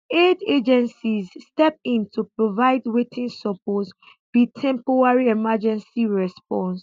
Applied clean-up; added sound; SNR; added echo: none; none; none; none.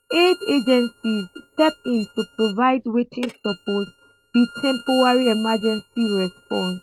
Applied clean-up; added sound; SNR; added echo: neural mask model RNNoise.